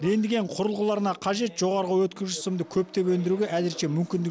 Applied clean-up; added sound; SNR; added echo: none; none; none; none.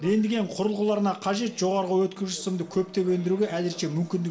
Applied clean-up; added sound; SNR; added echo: none; none; none; reverberation time 0.6 s.